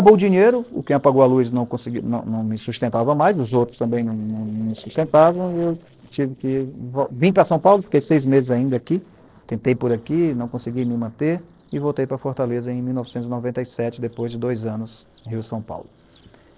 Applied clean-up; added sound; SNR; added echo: neural separator model SepFormer DNS4.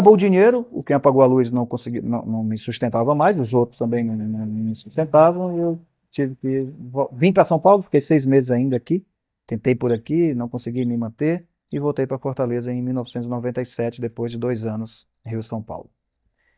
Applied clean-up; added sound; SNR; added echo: neural mask model DeepFilterNet 3.